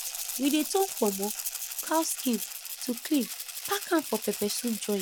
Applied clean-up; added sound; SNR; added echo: none; Rattle (instrument); 6 dB; none.